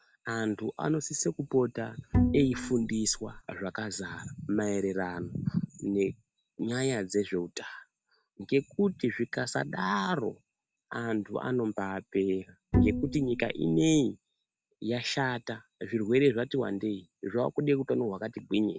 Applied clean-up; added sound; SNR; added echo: none; Bowed string instrument; 0 dB; none.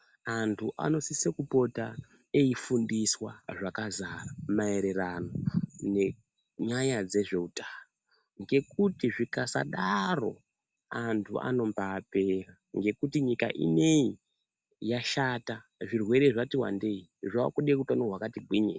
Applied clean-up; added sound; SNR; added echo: none; none; none; none.